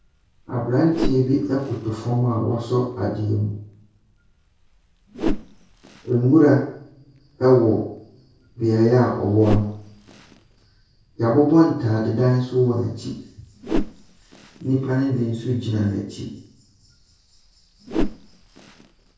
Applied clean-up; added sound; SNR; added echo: none; Whoosh, swoosh, swish; 10 dB; reverberation time 0.6 s.